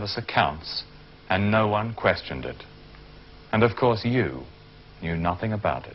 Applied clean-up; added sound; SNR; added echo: none; none; none; none.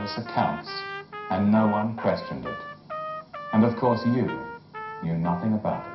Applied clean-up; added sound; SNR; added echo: none; Trumpet; 11 dB; reverberation time 0.5 s.